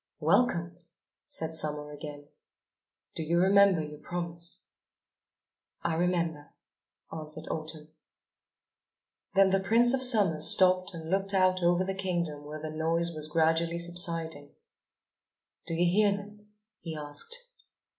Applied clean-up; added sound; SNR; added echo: none; none; none; none.